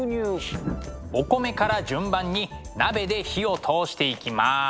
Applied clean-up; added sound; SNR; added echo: none; Thunder; 14 dB; none.